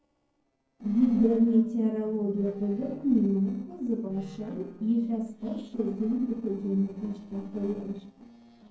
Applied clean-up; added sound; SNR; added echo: neural separator model SepFormer DNS4.